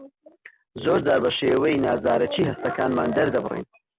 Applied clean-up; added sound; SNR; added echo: none; none; none; none.